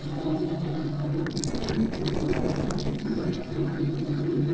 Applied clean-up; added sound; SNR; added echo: neural separator model SepFormer DNS4.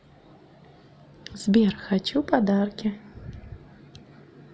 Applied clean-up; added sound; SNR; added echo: none; none; none; none.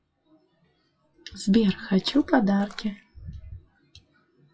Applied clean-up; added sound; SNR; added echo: classical method WPE with log-MMSE.